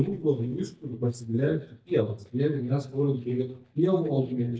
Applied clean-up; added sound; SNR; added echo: neural mask model DeepFilterNet 3.